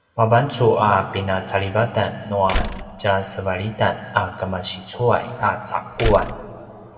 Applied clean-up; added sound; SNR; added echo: none; Slam; 5 dB; reverberation time 1.9 s.